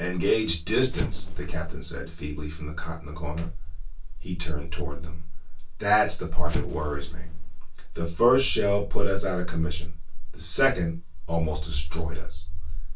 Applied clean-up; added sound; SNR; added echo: none; Explosion; 14 dB; reverberation time 0.1 s.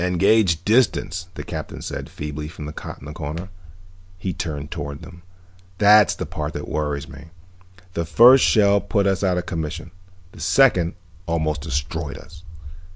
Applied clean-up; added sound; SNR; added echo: none; none; none; none.